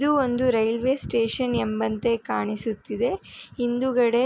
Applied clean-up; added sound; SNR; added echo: none; none; none; none.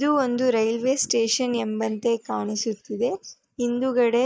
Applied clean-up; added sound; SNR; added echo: neural mask model DeepFilterNet 3.